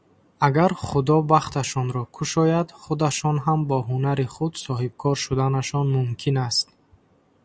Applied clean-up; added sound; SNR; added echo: none; none; none; none.